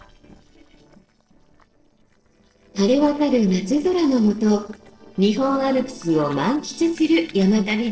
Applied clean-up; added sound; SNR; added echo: neural separator model SepFormer DNS4.